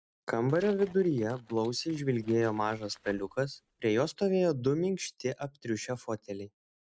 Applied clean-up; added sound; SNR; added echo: neural mask model RNNoise.